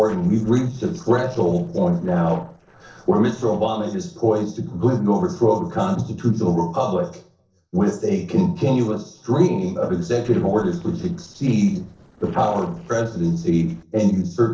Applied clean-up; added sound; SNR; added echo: neural separator model SepFormer DNS4.